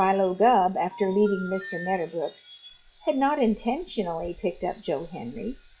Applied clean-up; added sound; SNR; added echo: classical method log-MMSE.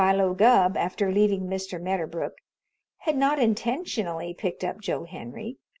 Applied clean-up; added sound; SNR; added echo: none; none; none; none.